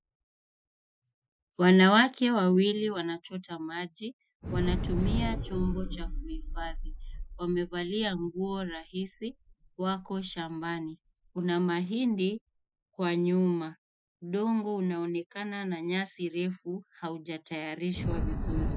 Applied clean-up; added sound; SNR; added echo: classical method Wiener filter.